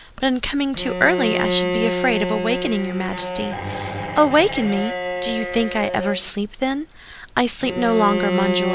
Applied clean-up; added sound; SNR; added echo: none; Bowed string instrument; 5 dB; none.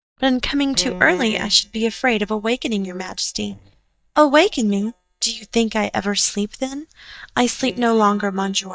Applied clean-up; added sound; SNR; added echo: neural mask model DeepFilterNet 3.